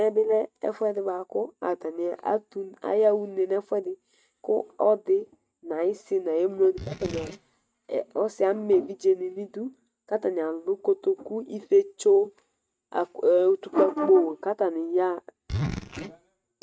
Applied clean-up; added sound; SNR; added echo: neural mask model RNNoise.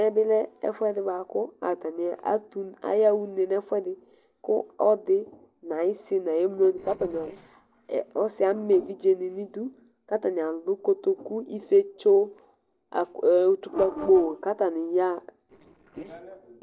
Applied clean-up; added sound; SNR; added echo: neural separator model SepFormer DNS4.